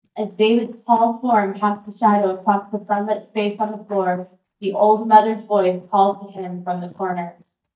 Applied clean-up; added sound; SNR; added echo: neural mask model DeepFilterNet 3.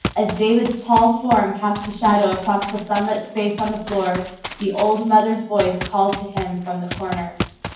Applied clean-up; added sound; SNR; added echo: none; Run; 11 dB; reverberation time 0.9 s.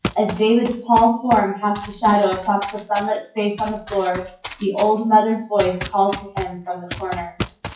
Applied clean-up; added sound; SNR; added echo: classical method WPE with log-MMSE.